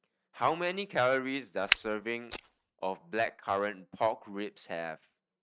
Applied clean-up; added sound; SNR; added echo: neural mask model RNNoise.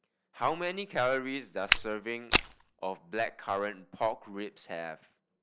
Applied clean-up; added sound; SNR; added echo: none; Walk, footsteps; -3 dB; none.